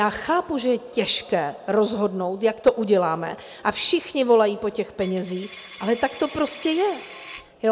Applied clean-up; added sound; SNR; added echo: none; Coin (dropping); 10 dB; none.